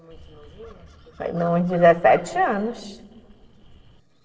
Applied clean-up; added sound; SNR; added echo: neural separator model SepFormer DNS4.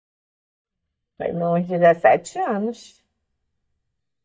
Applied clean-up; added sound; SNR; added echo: neural mask model DeepFilterNet 3.